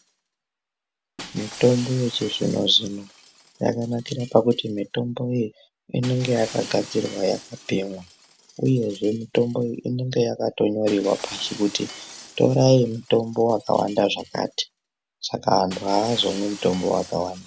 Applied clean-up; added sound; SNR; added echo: none; Shatter; 19 dB; none.